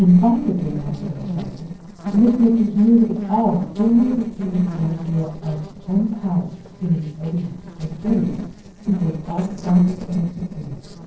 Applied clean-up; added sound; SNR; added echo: neural separator model SepFormer DNS4.